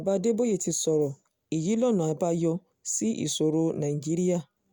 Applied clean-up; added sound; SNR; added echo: none; none; none; none.